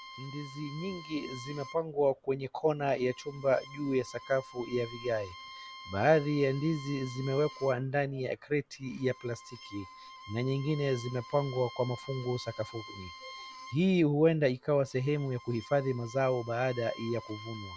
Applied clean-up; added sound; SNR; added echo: none; Bowed string instrument; 17 dB; none.